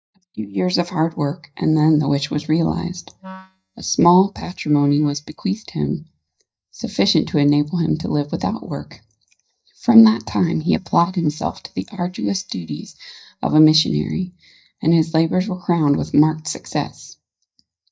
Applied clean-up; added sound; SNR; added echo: neural mask model DeepFilterNet 3.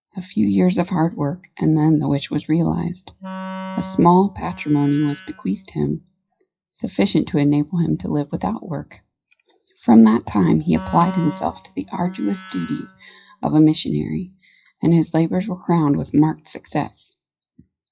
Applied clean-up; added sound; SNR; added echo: classical method WPE with log-MMSE.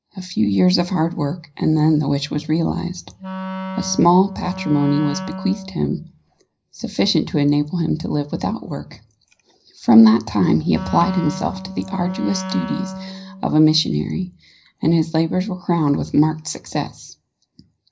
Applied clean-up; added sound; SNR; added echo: none; Wind instrument, woodwind instrument; 10 dB; reverberation time 0.4 s.